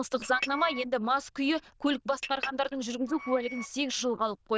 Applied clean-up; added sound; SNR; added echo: neural diffusion model UNIVERSE++.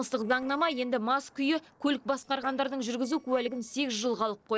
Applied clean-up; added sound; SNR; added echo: neural separator model SepFormer DNS4.